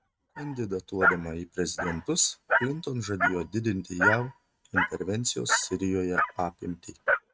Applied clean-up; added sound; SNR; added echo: neural mask model RNNoise.